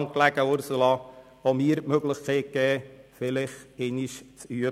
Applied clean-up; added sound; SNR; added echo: none; none; none; none.